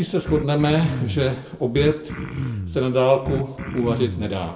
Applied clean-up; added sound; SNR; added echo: none; Cough; 8 dB; reverberation time 0.4 s.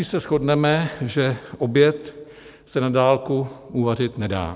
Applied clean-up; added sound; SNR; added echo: none; none; none; none.